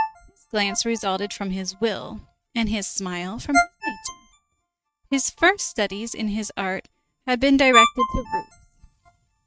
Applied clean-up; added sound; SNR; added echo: neural mask model RNNoise.